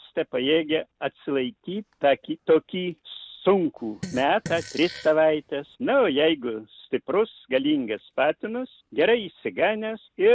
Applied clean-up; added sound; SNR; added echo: none; Fart; 15 dB; none.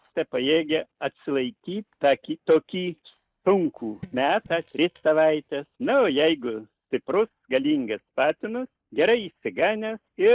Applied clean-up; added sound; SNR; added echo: neural mask model DeepFilterNet 3.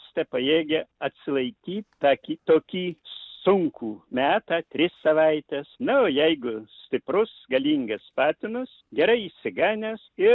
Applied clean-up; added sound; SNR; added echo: none; none; none; none.